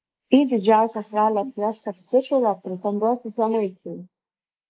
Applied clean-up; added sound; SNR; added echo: neural mask model Resemble Enhance denoiser.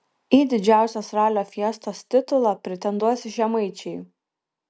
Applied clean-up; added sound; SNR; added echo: none; none; none; none.